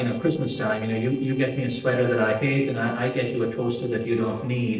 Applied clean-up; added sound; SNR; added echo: neural separator model SepFormer DNS4.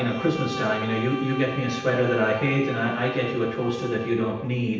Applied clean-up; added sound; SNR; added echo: none; Bowed string instrument; 11 dB; reverberation time 0.9 s.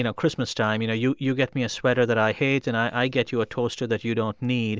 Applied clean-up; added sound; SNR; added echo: none; none; none; none.